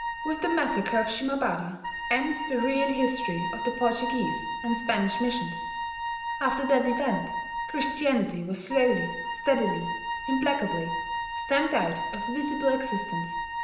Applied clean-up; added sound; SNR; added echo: none; Wind instrument, woodwind instrument; 4 dB; reverberation time 0.9 s.